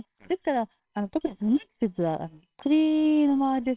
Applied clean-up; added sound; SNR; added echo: neural separator model SepFormer WHAMR!.